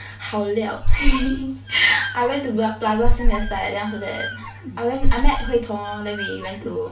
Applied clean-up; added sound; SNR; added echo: none; Squeak; -4 dB; reverberation time 0.2 s.